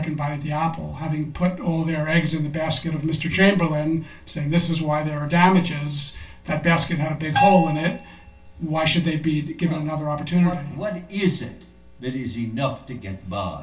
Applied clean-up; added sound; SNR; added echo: none; Bell; 2 dB; reverberation time 0.2 s.